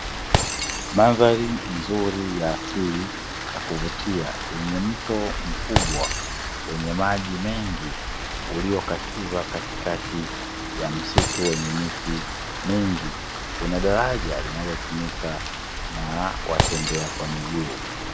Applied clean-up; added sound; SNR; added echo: none; Rain + Shatter; 2 dB; none.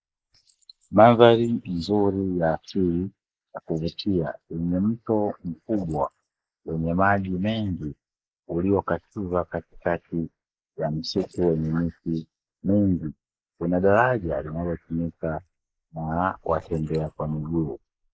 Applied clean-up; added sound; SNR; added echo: neural mask model Resemble Enhance denoiser.